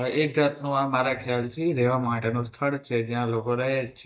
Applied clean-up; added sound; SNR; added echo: neural mask model DeepFilterNet 3.